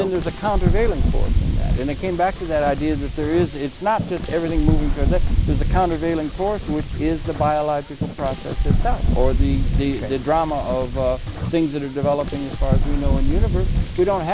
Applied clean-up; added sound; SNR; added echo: none; Wind; -2 dB; none.